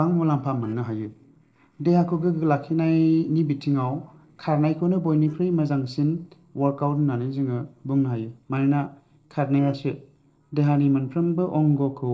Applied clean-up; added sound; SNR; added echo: neural separator model SepFormer DNS4.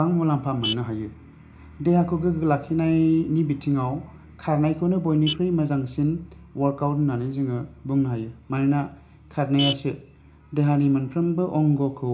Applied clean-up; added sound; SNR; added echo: none; Vehicle horn, car horn, honking; 17 dB; reverberation time 0.4 s.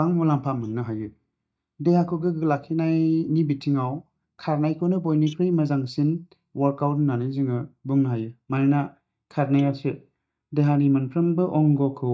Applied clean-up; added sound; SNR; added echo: neural mask model DeepFilterNet 3.